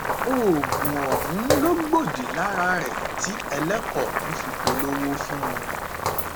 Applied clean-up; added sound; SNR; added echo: none; Walk, footsteps + Boiling; 0 dB; none.